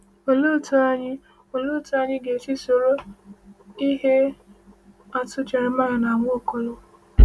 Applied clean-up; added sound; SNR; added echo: none; none; none; none.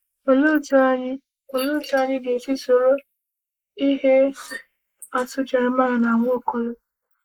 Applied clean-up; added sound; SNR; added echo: neural mask model Resemble Enhance denoiser.